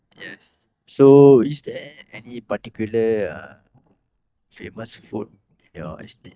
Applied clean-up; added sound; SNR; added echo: neural mask model DeepFilterNet 3.